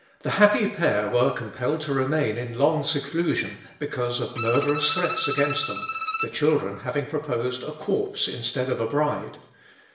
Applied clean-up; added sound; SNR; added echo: none; Bowed string instrument; 6 dB; reverberation time 0.8 s.